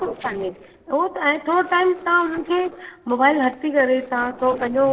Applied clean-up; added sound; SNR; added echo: neural separator model SepFormer DNS4.